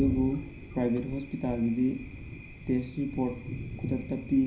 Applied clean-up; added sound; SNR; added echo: none; Thunder; 9 dB; reverberation time 0.3 s.